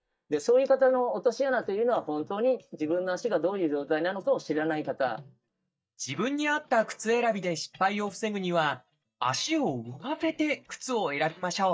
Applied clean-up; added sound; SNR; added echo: neural mask model DeepFilterNet 3.